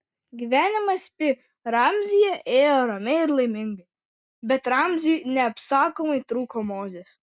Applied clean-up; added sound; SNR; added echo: none; none; none; none.